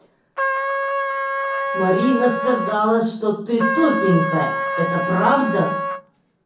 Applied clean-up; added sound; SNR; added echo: none; Trumpet; 3 dB; reverberation time 0.6 s.